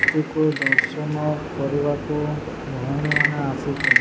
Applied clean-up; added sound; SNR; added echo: none; Wood / Percussion / Frog; 1 dB; none.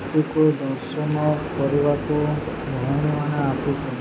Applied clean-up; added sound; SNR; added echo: none; none; none; none.